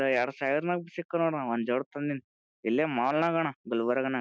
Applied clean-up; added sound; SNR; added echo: none; none; none; none.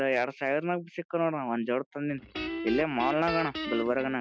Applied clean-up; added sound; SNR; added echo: none; Guitar; 7 dB; none.